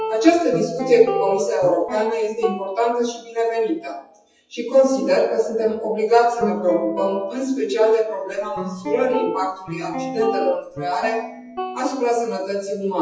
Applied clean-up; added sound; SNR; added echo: classical method WPE with log-MMSE.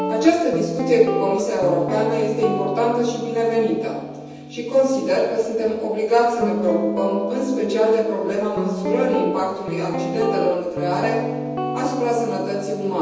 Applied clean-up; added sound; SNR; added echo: none; Guitar; 6 dB; reverberation time 1.1 s.